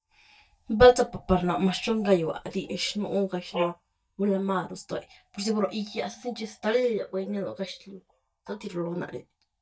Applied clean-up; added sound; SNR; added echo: neural mask model DeepFilterNet 3.